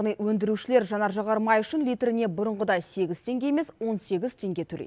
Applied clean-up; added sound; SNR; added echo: none; none; none; none.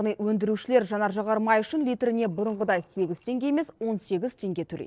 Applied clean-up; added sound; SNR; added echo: neural separator model SepFormer DNS4.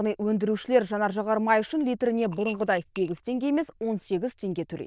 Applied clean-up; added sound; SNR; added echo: neural diffusion model UNIVERSE++.